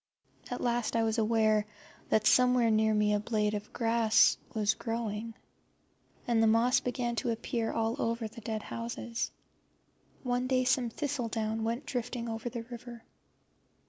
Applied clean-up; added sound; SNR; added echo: none; none; none; none.